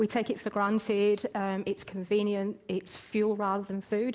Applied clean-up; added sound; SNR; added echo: none; none; none; none.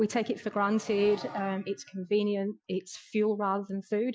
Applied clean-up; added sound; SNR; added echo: classical method Wiener filter.